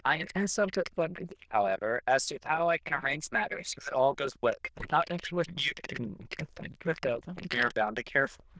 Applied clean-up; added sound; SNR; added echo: neural diffusion model UNIVERSE++.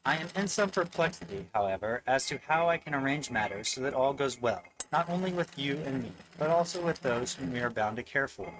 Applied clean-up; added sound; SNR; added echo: neural mask model RNNoise.